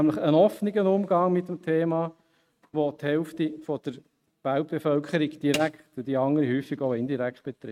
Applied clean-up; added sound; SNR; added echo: neural mask model RNNoise.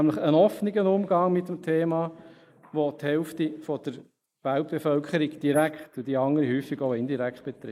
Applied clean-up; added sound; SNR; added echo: neural mask model Resemble Enhance denoiser.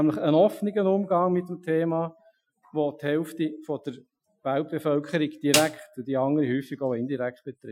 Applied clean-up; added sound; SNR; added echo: classical method Wiener filter.